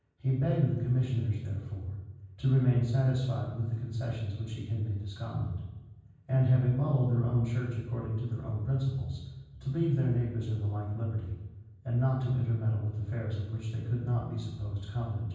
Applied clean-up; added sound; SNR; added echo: none; none; none; reverberation time 1.2 s.